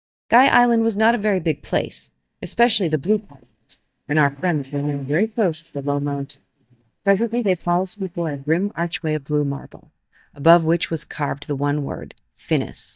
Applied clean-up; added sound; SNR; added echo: neural mask model DeepFilterNet 3.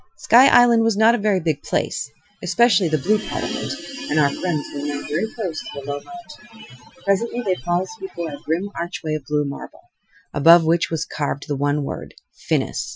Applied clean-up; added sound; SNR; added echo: classical method Wiener filter.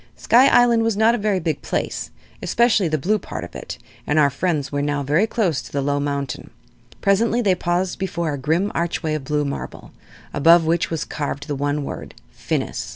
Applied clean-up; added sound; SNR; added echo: none; none; none; none.